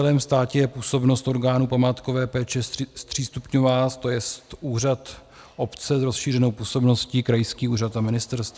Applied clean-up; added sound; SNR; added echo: none; none; none; none.